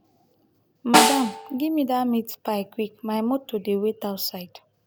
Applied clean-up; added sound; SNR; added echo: none; Snare drum; -1 dB; none.